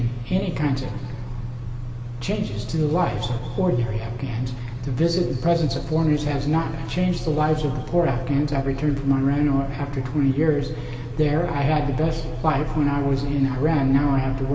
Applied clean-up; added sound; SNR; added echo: none; none; none; reverberation time 2.3 s.